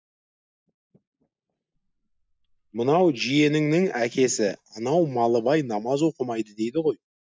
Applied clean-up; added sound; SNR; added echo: neural mask model DeepFilterNet 3.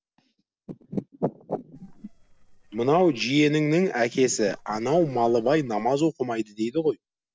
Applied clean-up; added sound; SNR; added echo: neural separator model SepFormer DNS4.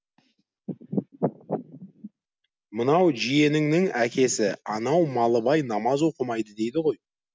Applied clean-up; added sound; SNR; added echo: none; none; none; none.